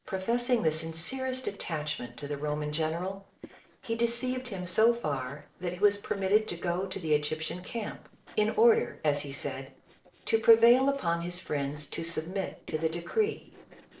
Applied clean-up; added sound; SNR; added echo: neural separator model SepFormer DNS4.